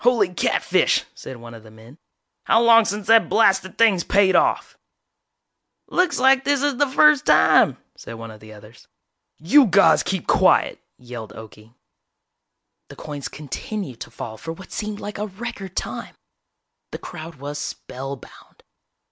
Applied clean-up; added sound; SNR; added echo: none; none; none; none.